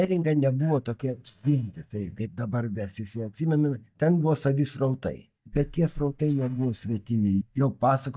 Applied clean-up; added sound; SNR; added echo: neural mask model DeepFilterNet 3.